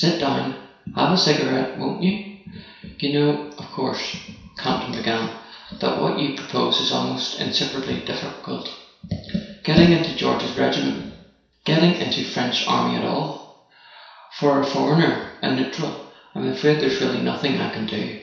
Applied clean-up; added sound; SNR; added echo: none; none; none; reverberation time 0.7 s.